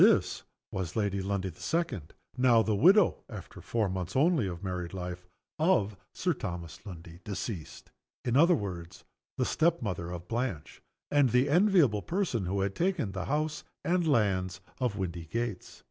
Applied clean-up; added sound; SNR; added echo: none; none; none; none.